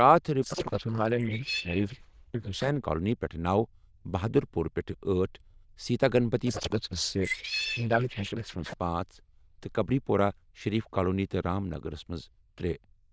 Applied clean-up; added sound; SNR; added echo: neural diffusion model UNIVERSE++.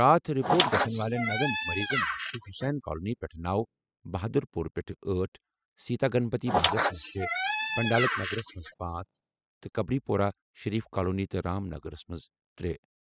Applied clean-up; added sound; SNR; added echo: classical method spectral subtraction.